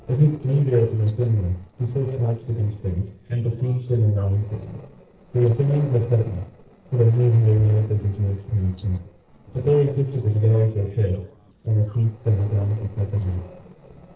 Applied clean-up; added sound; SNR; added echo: neural separator model SepFormer DNS4.